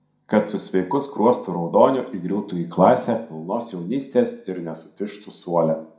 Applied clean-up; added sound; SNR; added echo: none; none; none; reverberation time 0.4 s.